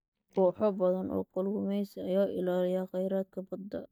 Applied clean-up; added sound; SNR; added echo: neural mask model DeepFilterNet 3.